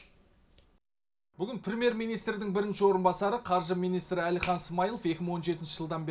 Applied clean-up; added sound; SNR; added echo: none; Finger snapping; 19 dB; reverberation time 0.3 s.